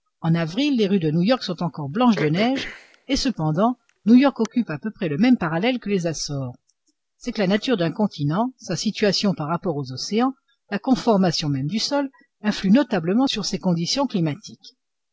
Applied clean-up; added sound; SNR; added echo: none; Cough; 16 dB; none.